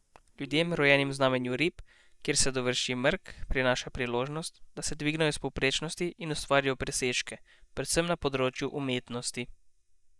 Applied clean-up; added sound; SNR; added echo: neural mask model DeepFilterNet 3.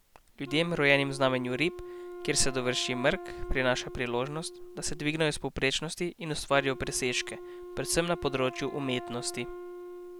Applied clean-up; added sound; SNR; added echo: none; Wind instrument, woodwind instrument; 13 dB; none.